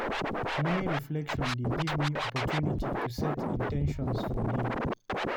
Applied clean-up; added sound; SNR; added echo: none; Scratching (performance technique); -2 dB; none.